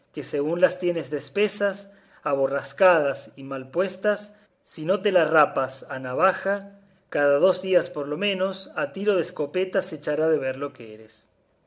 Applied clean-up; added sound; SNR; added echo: none; none; none; none.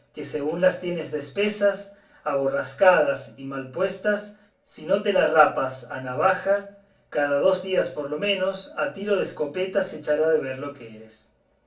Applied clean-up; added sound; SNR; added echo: none; none; none; reverberation time 0.2 s.